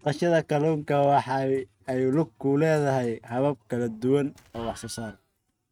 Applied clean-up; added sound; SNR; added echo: neural mask model RNNoise.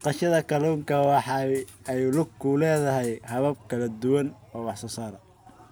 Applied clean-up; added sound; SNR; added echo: none; none; none; none.